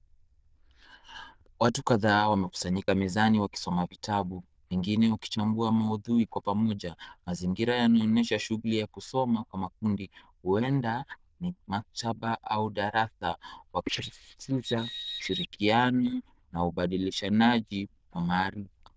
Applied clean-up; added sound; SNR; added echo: neural diffusion model UNIVERSE++.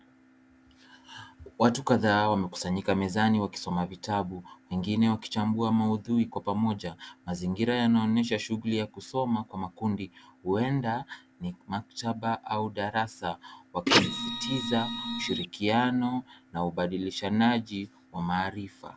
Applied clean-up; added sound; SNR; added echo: none; Printer; -1 dB; none.